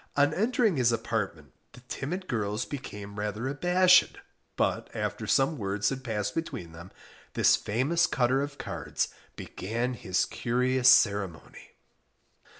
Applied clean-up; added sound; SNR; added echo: none; none; none; none.